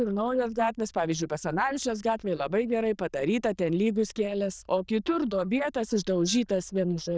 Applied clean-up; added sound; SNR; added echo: neural diffusion model UNIVERSE++.